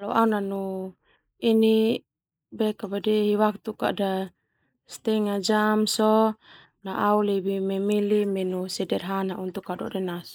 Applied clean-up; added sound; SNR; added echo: neural mask model Resemble Enhance denoiser.